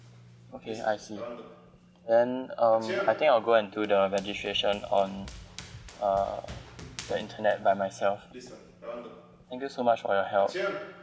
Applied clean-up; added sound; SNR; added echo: none; Run; 13 dB; none.